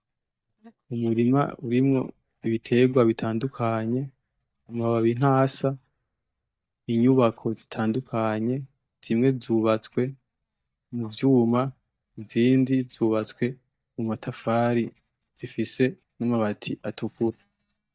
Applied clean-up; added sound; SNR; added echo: neural mask model DeepFilterNet 3.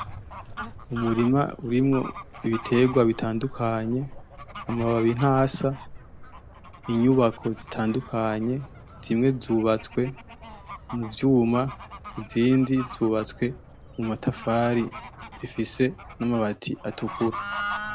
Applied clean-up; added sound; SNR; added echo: none; Bird / Fowl; 13 dB; none.